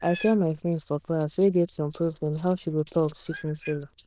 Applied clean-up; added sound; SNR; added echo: neural diffusion model UNIVERSE++.